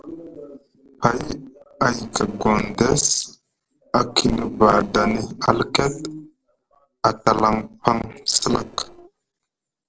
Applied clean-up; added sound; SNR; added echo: neural separator model SepFormer DNS4.